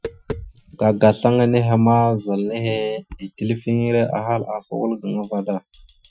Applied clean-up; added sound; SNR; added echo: classical method Wiener filter.